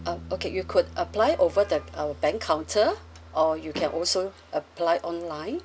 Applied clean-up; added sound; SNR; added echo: none; Bass guitar + Slam; 17 dB; none.